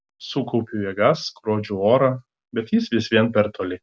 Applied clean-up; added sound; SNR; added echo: none; none; none; none.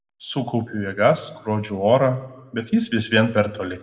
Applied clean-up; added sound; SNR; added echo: none; none; none; reverberation time 0.9 s.